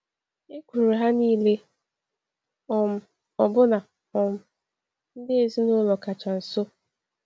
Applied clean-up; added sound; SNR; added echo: none; none; none; none.